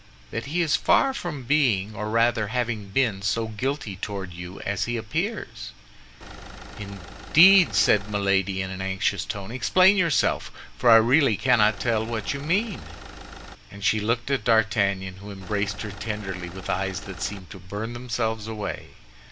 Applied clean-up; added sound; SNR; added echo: none; Engine; 14 dB; none.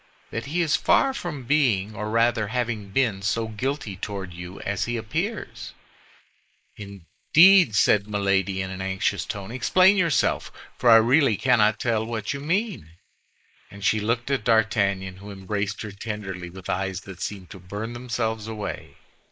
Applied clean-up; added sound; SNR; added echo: neural mask model Resemble Enhance denoiser.